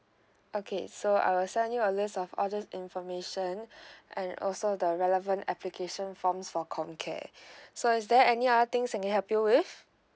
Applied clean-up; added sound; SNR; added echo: none; none; none; none.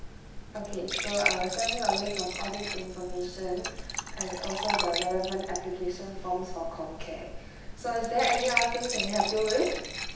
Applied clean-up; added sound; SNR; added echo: none; Fill (with liquid) / Trickle, dribble / Glass; 2 dB; reverberation time 0.9 s.